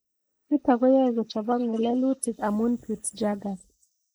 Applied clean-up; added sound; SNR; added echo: neural mask model Resemble Enhance denoiser.